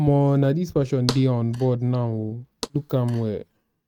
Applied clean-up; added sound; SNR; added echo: neural mask model RNNoise.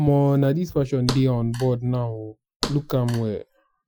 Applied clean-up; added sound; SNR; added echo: classical method Wiener filter.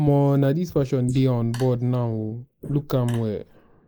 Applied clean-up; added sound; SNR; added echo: neural mask model Resemble Enhance denoiser.